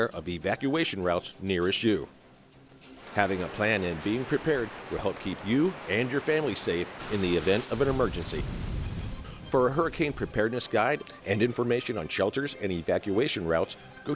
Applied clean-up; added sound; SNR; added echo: none; none; none; none.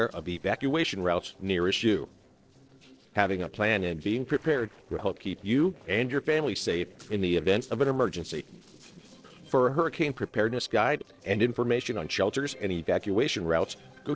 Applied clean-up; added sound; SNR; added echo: neural separator model SepFormer DNS4.